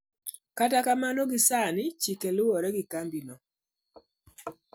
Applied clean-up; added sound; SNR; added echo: none; none; none; none.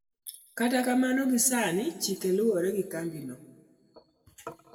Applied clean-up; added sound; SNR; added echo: none; none; none; reverberation time 1.3 s.